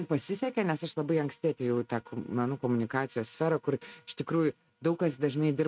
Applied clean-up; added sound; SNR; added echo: neural mask model RNNoise.